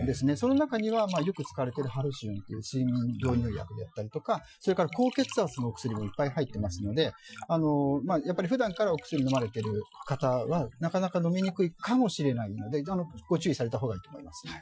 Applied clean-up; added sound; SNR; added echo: classical method Wiener filter.